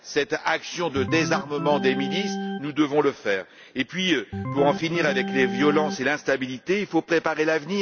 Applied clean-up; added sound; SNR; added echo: none; Organ; 7 dB; none.